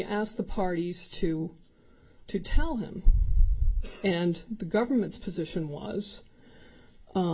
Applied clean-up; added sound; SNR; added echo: none; none; none; none.